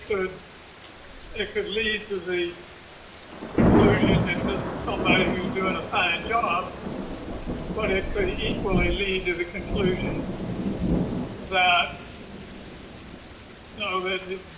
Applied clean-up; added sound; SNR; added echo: none; Thunder / Rain; -1 dB; reverberation time 0.8 s.